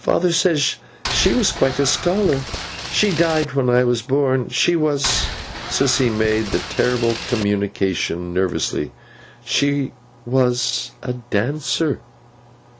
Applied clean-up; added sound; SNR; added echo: none; Boat, Water vehicle; 7 dB; none.